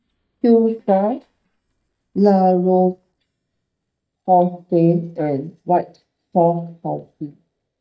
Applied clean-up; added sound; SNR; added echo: neural mask model DeepFilterNet 3.